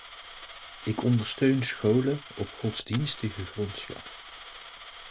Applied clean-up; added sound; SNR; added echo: none; Coin (dropping); 12 dB; none.